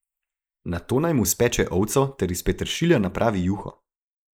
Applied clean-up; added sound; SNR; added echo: neural mask model Resemble Enhance denoiser.